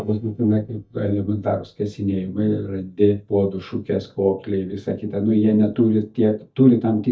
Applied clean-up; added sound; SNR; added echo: neural mask model DeepFilterNet 3.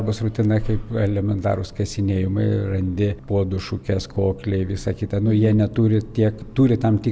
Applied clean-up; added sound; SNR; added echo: none; none; none; none.